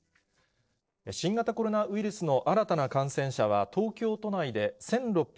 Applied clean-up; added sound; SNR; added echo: neural separator model SepFormer DNS4.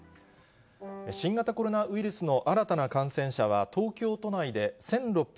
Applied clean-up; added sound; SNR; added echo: none; Wind instrument, woodwind instrument; 14 dB; none.